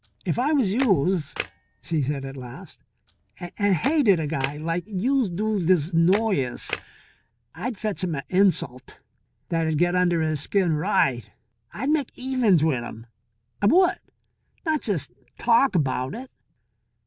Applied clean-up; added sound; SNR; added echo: none; Camera; 12 dB; none.